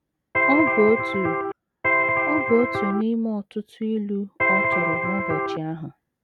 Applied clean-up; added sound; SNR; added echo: none; Electric guitar; -3 dB; none.